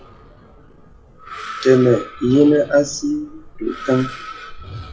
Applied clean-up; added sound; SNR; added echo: classical method WPE with log-MMSE.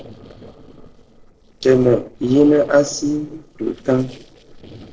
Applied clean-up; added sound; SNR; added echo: neural separator model SepFormer DNS4.